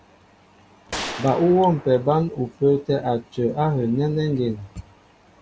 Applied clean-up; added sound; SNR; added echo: none; Gunshot, gunfire; 11 dB; none.